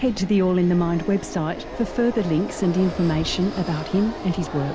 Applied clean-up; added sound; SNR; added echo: none; Fixed-wing aircraft, airplane; 12 dB; none.